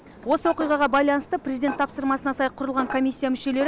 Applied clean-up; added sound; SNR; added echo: none; Dishes, pots, and pans + Snare drum; 15 dB; none.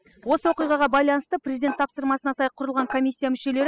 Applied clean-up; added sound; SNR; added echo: classical method spectral subtraction.